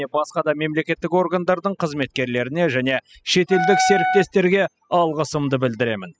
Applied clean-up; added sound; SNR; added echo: classical method spectral subtraction.